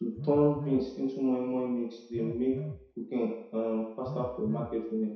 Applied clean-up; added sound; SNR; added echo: none; Telephone; 12 dB; reverberation time 0.7 s.